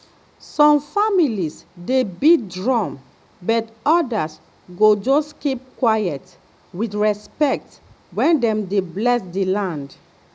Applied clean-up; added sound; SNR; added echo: none; none; none; none.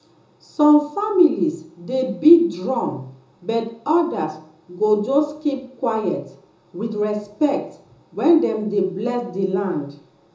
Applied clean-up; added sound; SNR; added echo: none; none; none; reverberation time 0.6 s.